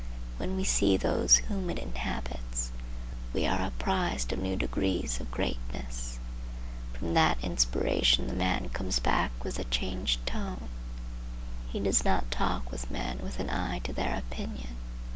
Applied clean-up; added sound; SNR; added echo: none; none; none; none.